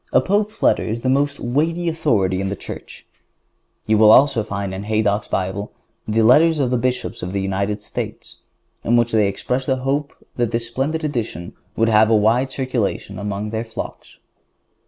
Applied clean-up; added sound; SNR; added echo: none; none; none; none.